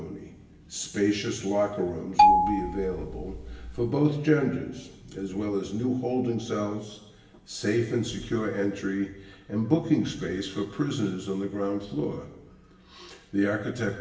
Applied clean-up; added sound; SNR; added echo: none; Marimba, xylophone; -5 dB; reverberation time 1.1 s.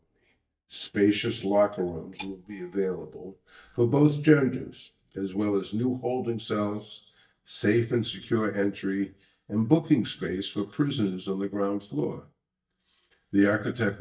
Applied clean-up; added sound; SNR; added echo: neural mask model DeepFilterNet 3.